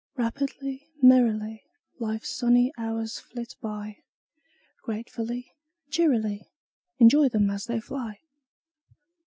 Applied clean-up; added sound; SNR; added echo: none; none; none; none.